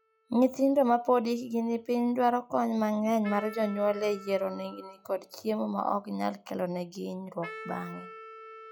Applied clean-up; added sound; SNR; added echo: classical method log-MMSE.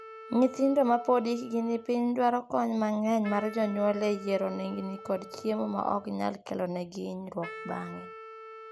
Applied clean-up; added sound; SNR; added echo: none; Wind instrument, woodwind instrument; 17 dB; none.